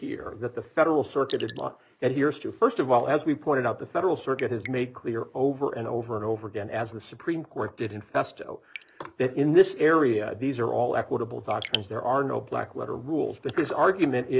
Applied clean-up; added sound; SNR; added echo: neural mask model Resemble Enhance denoiser.